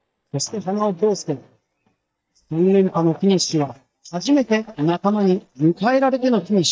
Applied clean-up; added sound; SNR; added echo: neural mask model DeepFilterNet 3.